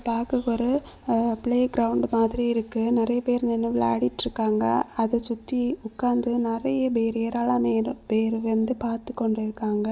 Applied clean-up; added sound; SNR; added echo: none; none; none; none.